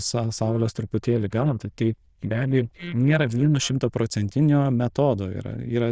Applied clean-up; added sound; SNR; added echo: neural diffusion model UNIVERSE++.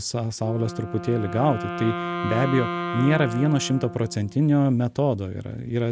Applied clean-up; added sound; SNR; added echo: none; Wind instrument, woodwind instrument; 9 dB; none.